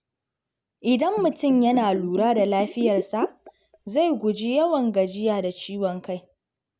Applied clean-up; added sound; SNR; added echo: none; Bathtub (filling or washing); 11 dB; none.